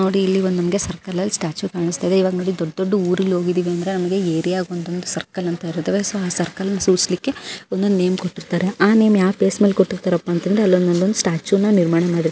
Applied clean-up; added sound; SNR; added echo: none; none; none; none.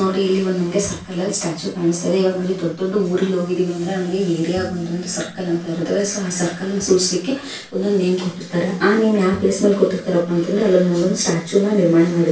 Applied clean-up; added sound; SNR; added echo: none; Bowed string instrument; 19 dB; reverberation time 0.3 s.